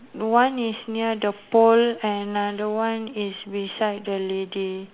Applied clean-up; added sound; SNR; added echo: none; none; none; none.